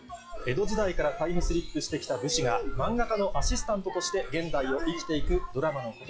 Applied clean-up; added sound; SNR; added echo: classical method log-MMSE.